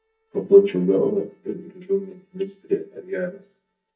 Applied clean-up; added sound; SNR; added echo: neural mask model DeepFilterNet 3.